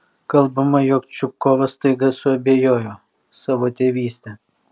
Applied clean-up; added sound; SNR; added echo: none; none; none; none.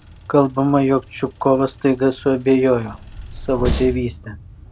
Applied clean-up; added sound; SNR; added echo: none; Train; 12 dB; none.